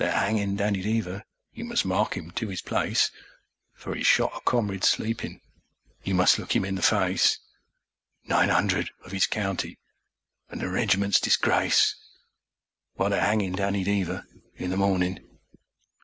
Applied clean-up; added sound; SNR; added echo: none; none; none; none.